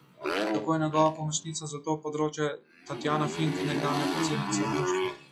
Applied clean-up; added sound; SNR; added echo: classical method log-MMSE.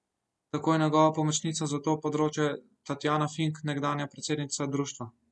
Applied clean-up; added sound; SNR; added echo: none; none; none; none.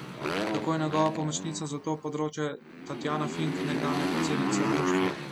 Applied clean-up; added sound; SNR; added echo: none; Motorcycle; -1 dB; none.